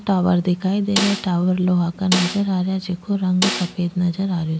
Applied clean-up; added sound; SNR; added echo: none; Snare drum; 8 dB; none.